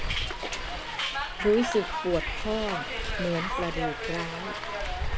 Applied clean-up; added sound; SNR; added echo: none; Hiss; 0 dB; none.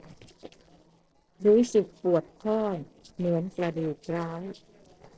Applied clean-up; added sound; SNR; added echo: neural separator model SepFormer DNS4.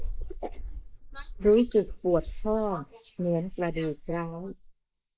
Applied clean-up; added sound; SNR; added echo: neural mask model Resemble Enhance denoiser.